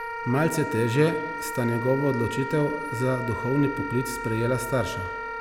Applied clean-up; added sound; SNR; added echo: none; Wind instrument, woodwind instrument; 7 dB; none.